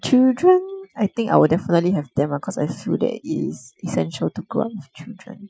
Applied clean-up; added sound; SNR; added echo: classical method Wiener filter.